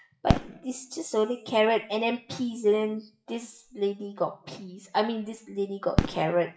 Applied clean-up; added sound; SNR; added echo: classical method WPE with log-MMSE.